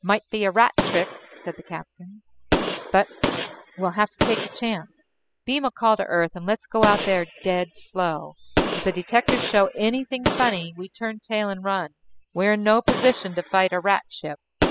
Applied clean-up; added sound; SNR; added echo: classical method spectral subtraction.